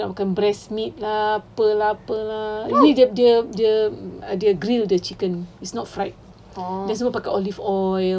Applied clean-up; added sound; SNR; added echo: none; none; none; none.